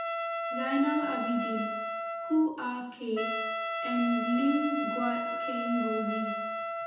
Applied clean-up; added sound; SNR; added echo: none; Trumpet; 2 dB; reverberation time 0.9 s.